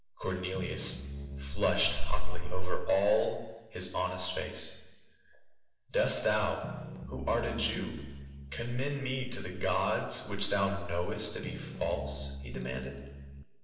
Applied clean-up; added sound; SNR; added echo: none; Piano; 12 dB; reverberation time 1.1 s.